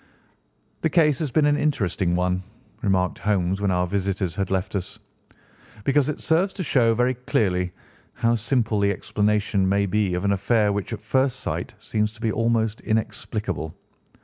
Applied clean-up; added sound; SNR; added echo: none; none; none; none.